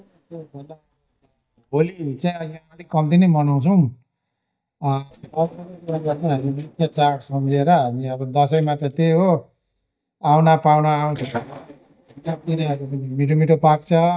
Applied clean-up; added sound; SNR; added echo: neural mask model DeepFilterNet 3.